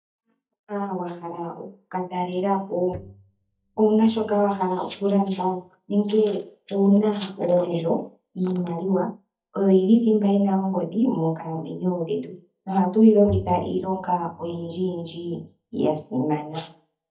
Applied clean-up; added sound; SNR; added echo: neural mask model DeepFilterNet 3.